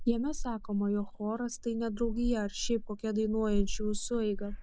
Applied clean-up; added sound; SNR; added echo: neural mask model Resemble Enhance denoiser.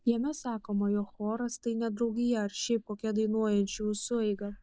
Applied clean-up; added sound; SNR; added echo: neural mask model DeepFilterNet 3.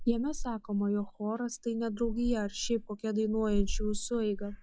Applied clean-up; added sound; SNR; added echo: classical method log-MMSE.